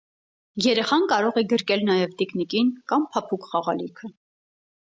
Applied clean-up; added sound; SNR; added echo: none; none; none; none.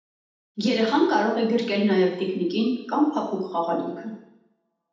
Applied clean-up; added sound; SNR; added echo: none; none; none; reverberation time 0.8 s.